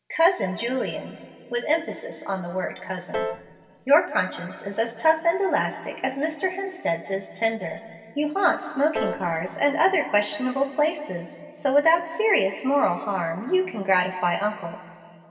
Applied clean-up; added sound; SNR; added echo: none; Piano; 11 dB; reverberation time 2.3 s.